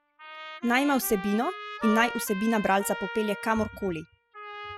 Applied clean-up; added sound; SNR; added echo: classical method spectral subtraction.